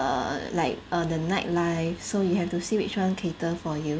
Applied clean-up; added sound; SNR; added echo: none; none; none; none.